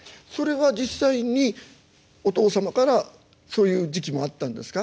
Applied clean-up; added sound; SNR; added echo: none; none; none; none.